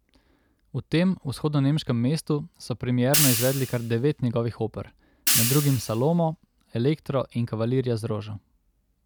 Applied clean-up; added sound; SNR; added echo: none; Hi-hat; 3 dB; none.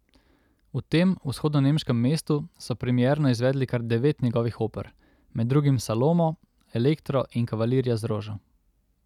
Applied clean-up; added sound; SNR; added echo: none; none; none; none.